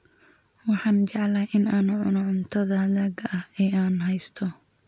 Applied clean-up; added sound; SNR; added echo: none; none; none; none.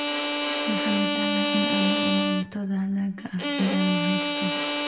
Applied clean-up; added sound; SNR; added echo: none; Bowed string instrument; -1 dB; reverberation time 0.6 s.